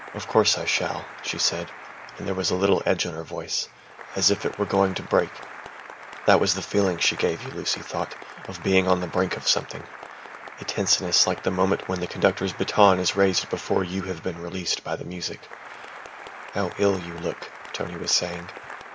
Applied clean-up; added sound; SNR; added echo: none; Applause; 15 dB; none.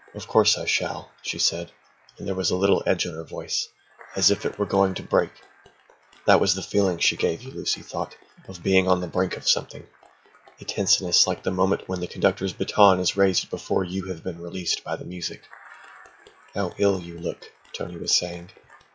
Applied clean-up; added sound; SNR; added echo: classical method log-MMSE.